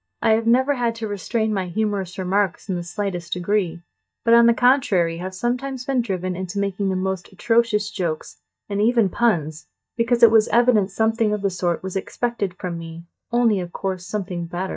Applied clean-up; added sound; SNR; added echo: neural mask model DeepFilterNet 3.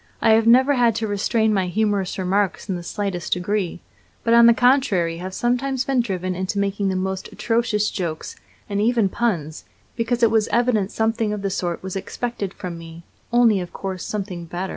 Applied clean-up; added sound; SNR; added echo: none; none; none; none.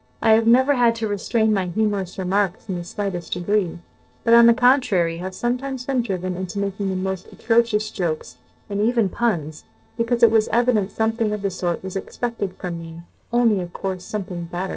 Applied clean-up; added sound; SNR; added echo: neural separator model SepFormer DNS4.